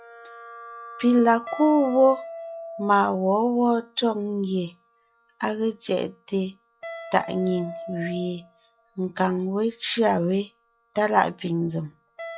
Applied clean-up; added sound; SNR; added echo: classical method log-MMSE.